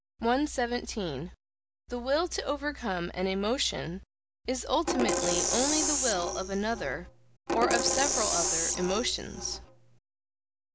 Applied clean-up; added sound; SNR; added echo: none; Percussion; -1 dB; none.